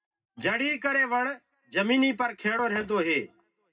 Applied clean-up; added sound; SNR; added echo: none; none; none; reverberation time 0.2 s.